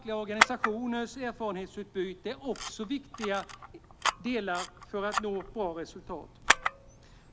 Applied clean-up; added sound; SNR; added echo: none; Camera; -1 dB; none.